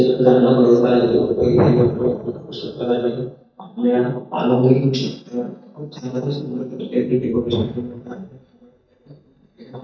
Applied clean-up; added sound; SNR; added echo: neural mask model DeepFilterNet 3.